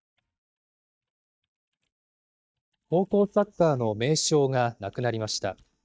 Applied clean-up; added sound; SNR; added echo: neural mask model DeepFilterNet 3.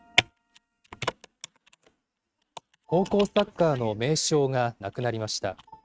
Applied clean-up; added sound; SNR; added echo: neural mask model RNNoise.